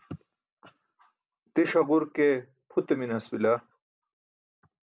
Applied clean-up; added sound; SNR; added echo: none; none; none; none.